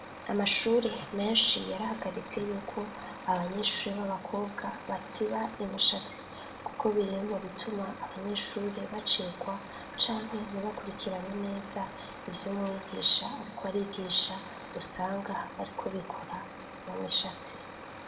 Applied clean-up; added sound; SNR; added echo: none; Truck; 13 dB; reverberation time 1.1 s.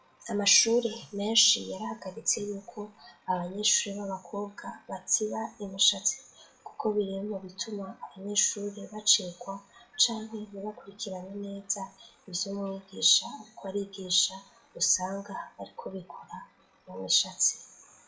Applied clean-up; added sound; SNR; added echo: classical method WPE with log-MMSE.